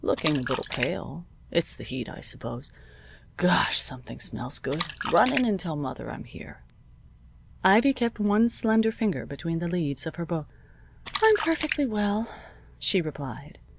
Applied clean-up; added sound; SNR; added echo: none; Splash, splatter; 6 dB; none.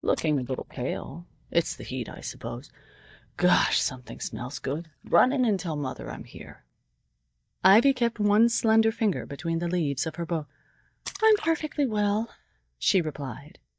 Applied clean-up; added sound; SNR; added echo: neural mask model DeepFilterNet 3.